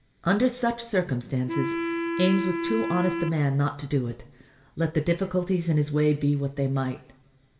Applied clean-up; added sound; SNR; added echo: none; Wind instrument, woodwind instrument; 4 dB; reverberation time 0.7 s.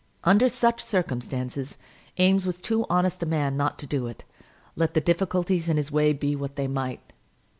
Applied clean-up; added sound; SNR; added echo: none; none; none; none.